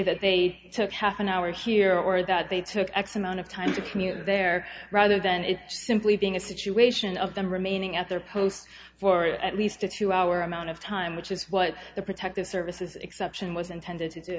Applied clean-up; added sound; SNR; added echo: none; none; none; none.